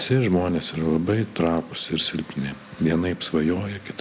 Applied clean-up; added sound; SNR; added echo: none; none; none; none.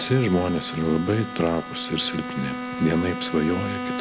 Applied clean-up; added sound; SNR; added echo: none; Bowed string instrument; 8 dB; none.